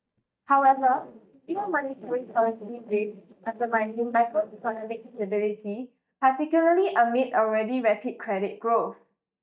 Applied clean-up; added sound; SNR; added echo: neural mask model DeepFilterNet 3.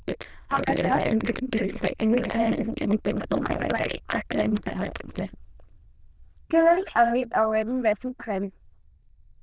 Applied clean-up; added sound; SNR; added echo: neural diffusion model UNIVERSE++.